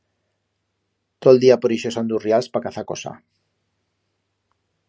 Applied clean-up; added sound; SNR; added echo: none; none; none; none.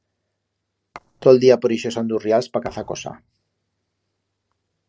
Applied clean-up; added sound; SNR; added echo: neural separator model SepFormer DNS4.